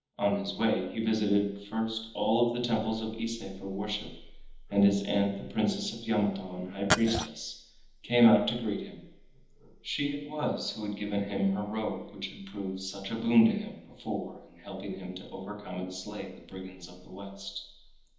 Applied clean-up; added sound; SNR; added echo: none; Glass; -2 dB; reverberation time 1.3 s.